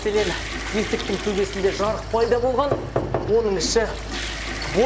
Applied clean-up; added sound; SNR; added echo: none; Mechanical fan + Toilet flush / Water; 7 dB; none.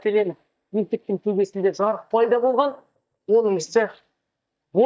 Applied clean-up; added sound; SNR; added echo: neural mask model DeepFilterNet 3.